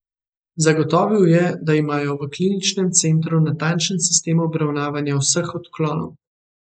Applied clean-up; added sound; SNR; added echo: neural mask model Resemble Enhance denoiser.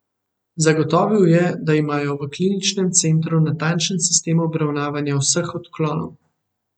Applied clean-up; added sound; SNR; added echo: none; none; none; none.